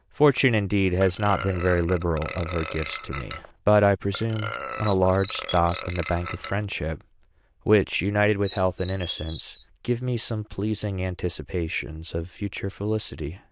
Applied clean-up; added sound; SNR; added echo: neural diffusion model UNIVERSE++.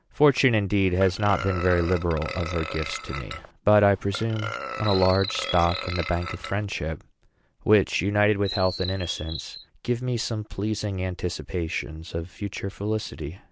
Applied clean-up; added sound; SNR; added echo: none; Chirp, tweet + Burping, eructation; 9 dB; none.